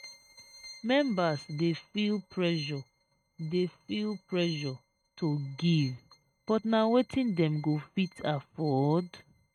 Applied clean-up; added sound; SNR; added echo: neural mask model RNNoise.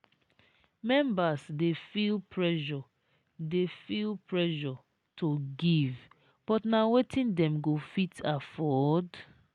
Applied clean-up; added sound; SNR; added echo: none; none; none; none.